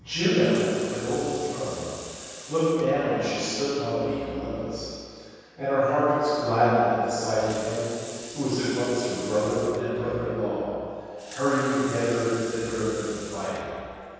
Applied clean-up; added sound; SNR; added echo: none; Sink (filling or washing) / Water tap, faucet; 16 dB; reverberation time 2.2 s.